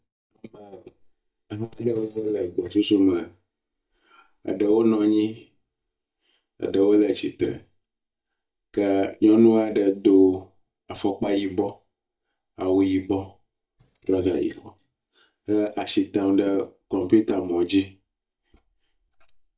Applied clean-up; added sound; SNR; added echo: neural mask model DeepFilterNet 3.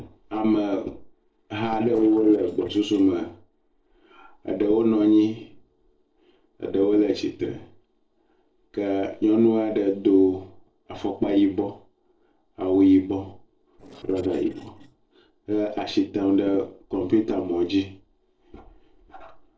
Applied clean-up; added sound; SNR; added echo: neural separator model SepFormer DNS4.